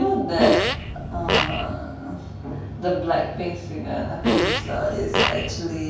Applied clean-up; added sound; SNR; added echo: none; Fart; -2 dB; reverberation time 0.5 s.